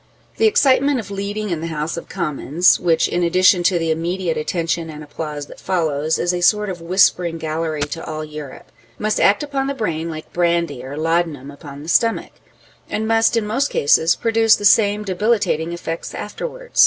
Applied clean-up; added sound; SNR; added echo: none; Coin (dropping); 10 dB; none.